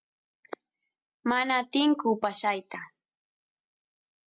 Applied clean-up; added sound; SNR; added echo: none; none; none; none.